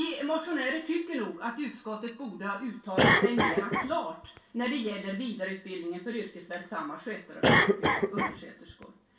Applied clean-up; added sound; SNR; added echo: none; Cough; -3 dB; reverberation time 0.3 s.